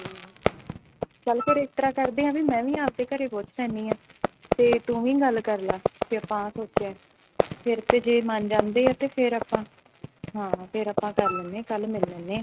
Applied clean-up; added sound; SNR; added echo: neural mask model RNNoise.